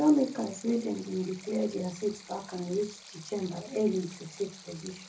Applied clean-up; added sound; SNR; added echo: none; Stream; 19 dB; reverberation time 0.4 s.